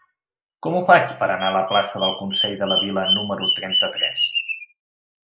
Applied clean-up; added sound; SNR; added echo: neural mask model Resemble Enhance denoiser.